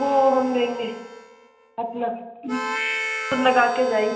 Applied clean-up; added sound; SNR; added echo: none; Harmonica; 8 dB; reverberation time 0.9 s.